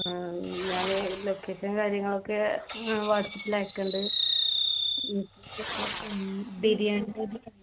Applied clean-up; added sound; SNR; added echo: none; Fireworks; -4 dB; none.